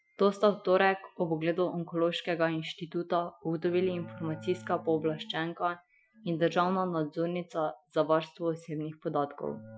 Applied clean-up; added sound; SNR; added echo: classical method Wiener filter.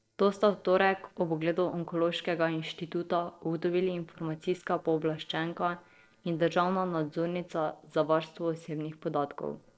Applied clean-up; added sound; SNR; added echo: neural separator model SepFormer DNS4.